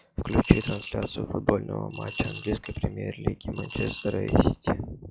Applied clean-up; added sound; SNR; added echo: classical method log-MMSE.